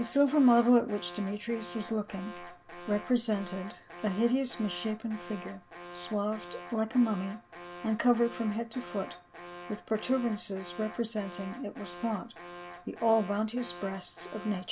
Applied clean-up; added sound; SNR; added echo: none; Alarm; 15 dB; none.